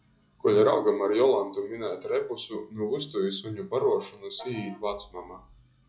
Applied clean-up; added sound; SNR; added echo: classical method log-MMSE.